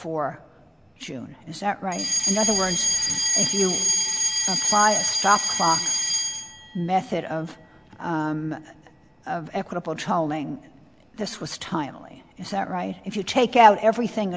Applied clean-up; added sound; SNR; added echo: none; Alarm; 3 dB; none.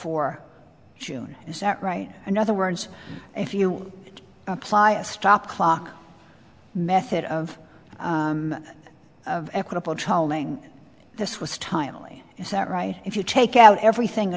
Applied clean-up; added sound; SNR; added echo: none; none; none; none.